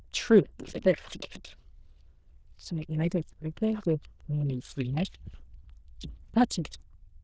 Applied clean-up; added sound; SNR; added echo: neural diffusion model UNIVERSE++.